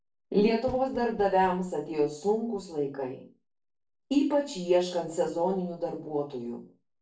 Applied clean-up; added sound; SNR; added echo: neural separator model SepFormer DNS4.